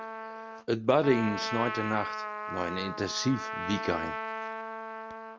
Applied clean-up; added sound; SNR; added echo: none; Trumpet; 5 dB; none.